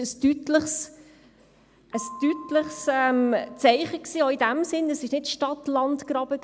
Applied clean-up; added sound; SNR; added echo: none; Percussion; 19 dB; none.